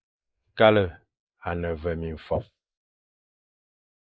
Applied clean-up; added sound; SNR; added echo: neural mask model Resemble Enhance denoiser.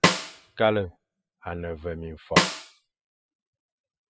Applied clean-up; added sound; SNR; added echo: classical method spectral subtraction.